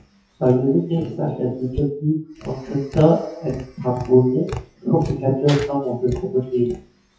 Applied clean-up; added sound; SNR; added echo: classical method WPE with log-MMSE.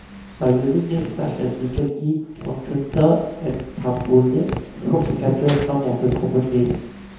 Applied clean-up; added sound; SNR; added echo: none; Tap; 12 dB; reverberation time 1.0 s.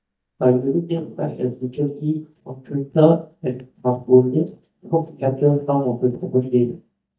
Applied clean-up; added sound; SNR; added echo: neural mask model DeepFilterNet 3.